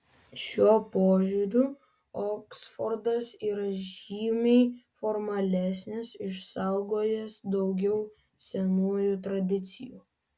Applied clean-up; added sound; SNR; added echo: none; none; none; none.